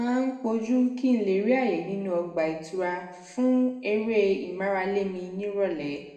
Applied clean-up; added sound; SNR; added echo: none; none; none; reverberation time 0.9 s.